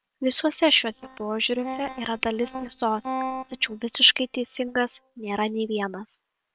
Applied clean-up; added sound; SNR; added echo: neural separator model SepFormer WHAM!.